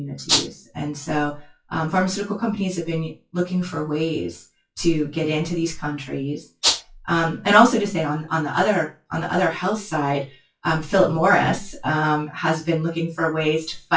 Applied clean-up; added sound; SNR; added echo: classical method WPE with log-MMSE.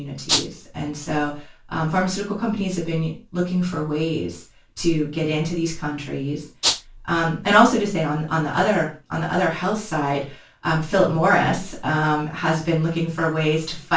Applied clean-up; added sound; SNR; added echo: none; Rattle (instrument); 0 dB; reverberation time 0.3 s.